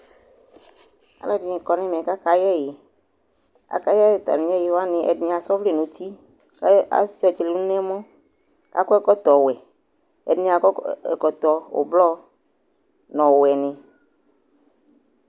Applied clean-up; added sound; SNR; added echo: none; none; none; none.